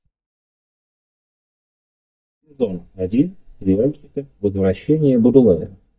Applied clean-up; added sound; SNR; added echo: neural mask model DeepFilterNet 3.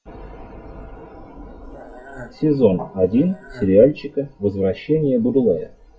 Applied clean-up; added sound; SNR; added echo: classical method WPE with log-MMSE.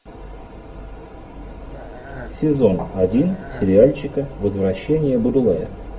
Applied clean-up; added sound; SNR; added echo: none; Burping, eructation; 18 dB; reverberation time 0.4 s.